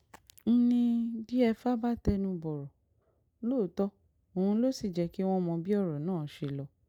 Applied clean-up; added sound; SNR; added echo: none; none; none; none.